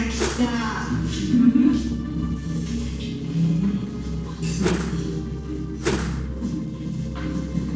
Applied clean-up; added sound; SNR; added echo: neural separator model SepFormer DNS4.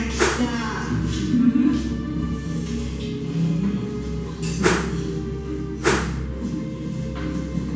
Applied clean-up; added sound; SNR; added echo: none; Whoosh, swoosh, swish; 4 dB; reverberation time 1.2 s.